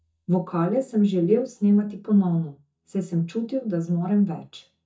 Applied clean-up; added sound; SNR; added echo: neural mask model DeepFilterNet 3.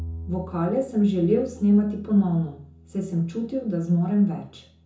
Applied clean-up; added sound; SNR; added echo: none; Bowed string instrument; 18 dB; reverberation time 0.6 s.